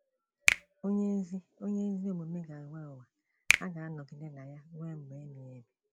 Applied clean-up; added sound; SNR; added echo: none; Finger snapping; -3 dB; none.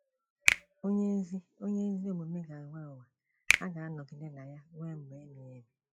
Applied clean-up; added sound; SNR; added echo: classical method log-MMSE.